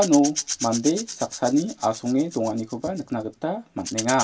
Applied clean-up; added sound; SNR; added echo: none; Rattle / Rattle (instrument); 10 dB; reverberation time 0.1 s.